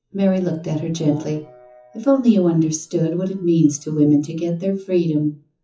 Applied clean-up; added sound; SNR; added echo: classical method WPE with log-MMSE.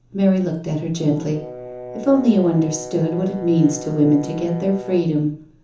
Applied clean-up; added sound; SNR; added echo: none; Brass instrument; 15 dB; reverberation time 0.7 s.